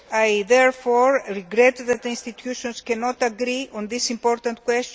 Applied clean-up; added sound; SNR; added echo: none; none; none; none.